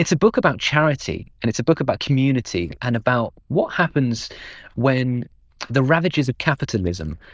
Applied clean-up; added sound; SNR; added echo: neural diffusion model UNIVERSE++.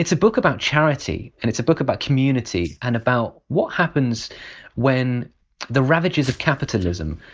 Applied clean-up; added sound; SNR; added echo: neural mask model DeepFilterNet 3.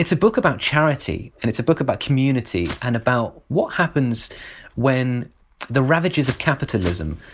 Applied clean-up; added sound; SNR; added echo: none; Walk, footsteps; 14 dB; none.